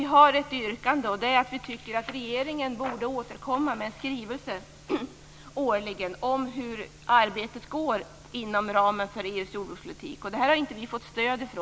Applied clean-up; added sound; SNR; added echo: none; none; none; none.